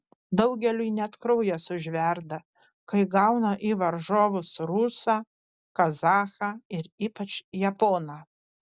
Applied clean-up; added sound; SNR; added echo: none; none; none; none.